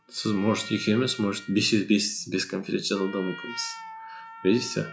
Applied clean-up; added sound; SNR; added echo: classical method log-MMSE.